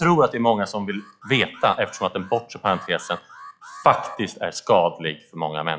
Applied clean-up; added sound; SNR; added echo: classical method log-MMSE.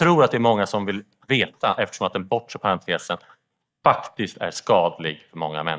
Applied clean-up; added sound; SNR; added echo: neural mask model DeepFilterNet 3.